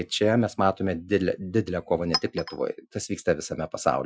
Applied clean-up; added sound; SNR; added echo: classical method Wiener filter.